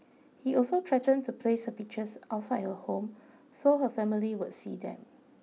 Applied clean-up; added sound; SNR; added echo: none; none; none; none.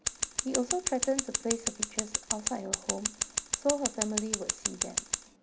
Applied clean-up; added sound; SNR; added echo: none; Scissors; -2 dB; none.